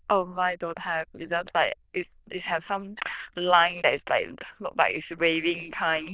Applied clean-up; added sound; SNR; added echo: neural diffusion model UNIVERSE++.